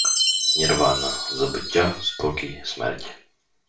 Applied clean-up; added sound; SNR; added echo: none; Chime; 1 dB; reverberation time 0.3 s.